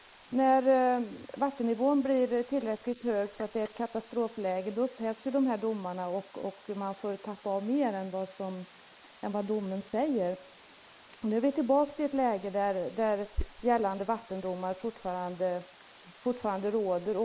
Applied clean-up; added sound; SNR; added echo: neural mask model Resemble Enhance denoiser.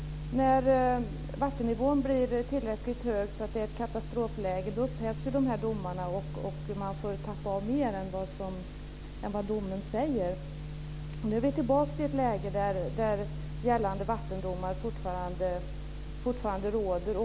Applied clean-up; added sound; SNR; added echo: none; none; none; none.